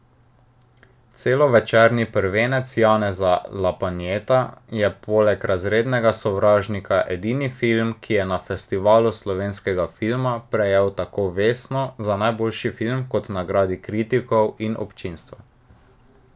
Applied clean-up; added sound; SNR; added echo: none; none; none; none.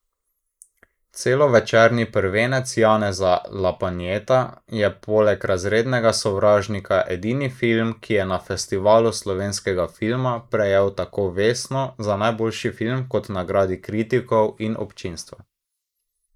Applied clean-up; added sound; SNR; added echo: neural mask model Resemble Enhance denoiser.